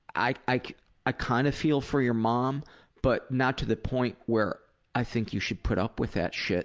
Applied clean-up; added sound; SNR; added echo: none; none; none; none.